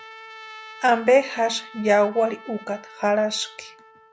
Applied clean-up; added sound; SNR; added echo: none; Trumpet; 20 dB; none.